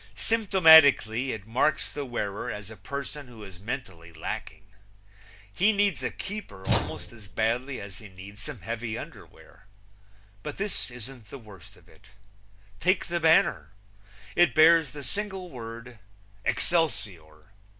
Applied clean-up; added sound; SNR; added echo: none; Slam / Tools; 3 dB; none.